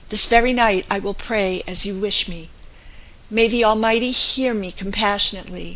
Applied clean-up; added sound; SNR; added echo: none; none; none; none.